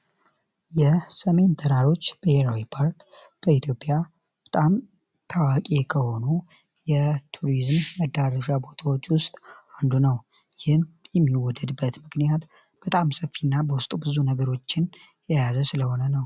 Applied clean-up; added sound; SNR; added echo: none; none; none; none.